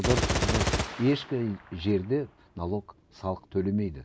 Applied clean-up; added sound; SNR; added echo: none; Gunshot, gunfire; 3 dB; none.